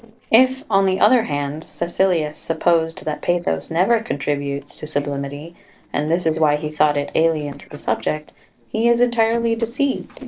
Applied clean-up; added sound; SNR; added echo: neural separator model SepFormer DNS4.